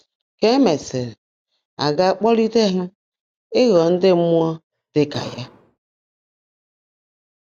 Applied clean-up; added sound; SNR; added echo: none; Explosion; 16 dB; none.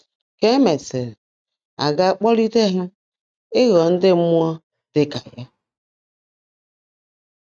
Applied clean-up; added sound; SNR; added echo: neural mask model RNNoise.